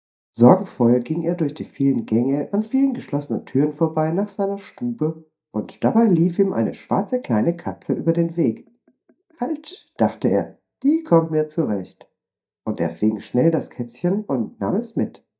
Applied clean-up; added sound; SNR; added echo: neural mask model DeepFilterNet 3.